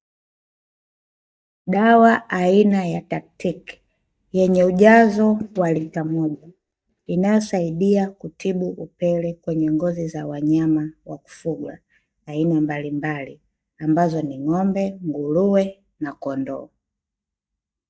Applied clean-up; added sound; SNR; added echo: neural mask model DeepFilterNet 3.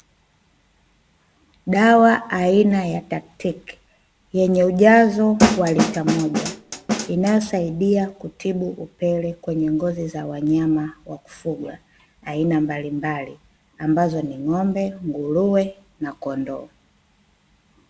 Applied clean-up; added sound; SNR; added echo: none; Snare drum; 0 dB; none.